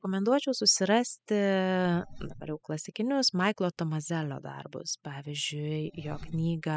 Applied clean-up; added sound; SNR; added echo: classical method spectral subtraction.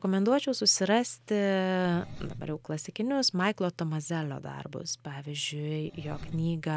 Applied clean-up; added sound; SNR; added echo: none; Engine; 19 dB; none.